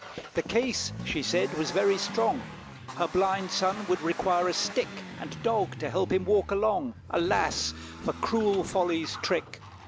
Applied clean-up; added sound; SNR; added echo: none; Accelerating, revving, vroom; 12 dB; none.